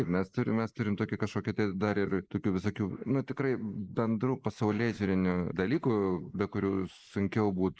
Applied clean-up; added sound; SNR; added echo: neural mask model Resemble Enhance denoiser.